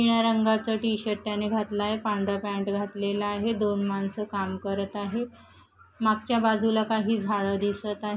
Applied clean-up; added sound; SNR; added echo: none; none; none; none.